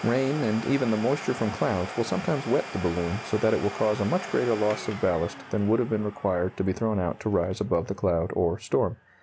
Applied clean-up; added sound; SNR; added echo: none; Domestic sounds, home sounds; 13 dB; none.